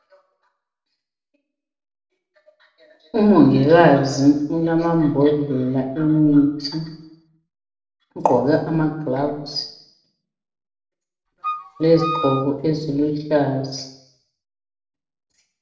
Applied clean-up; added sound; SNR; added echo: none; Wind instrument, woodwind instrument; 8 dB; reverberation time 0.7 s.